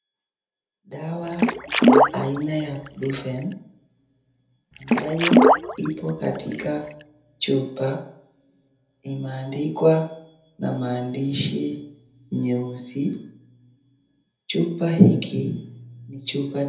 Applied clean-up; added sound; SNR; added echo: none; Water / Splash, splatter; -4 dB; reverberation time 0.7 s.